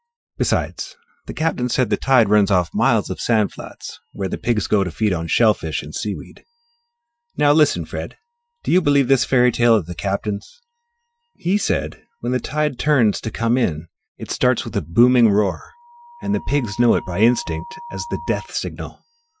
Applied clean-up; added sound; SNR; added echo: classical method Wiener filter.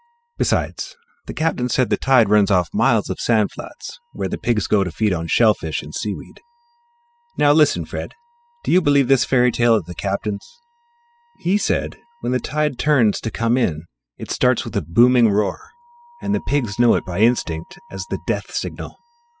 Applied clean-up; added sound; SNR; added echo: classical method spectral subtraction.